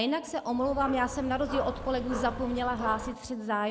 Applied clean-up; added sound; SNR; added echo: none; Dog; 9 dB; none.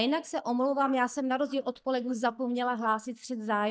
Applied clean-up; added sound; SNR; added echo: neural mask model DeepFilterNet 3.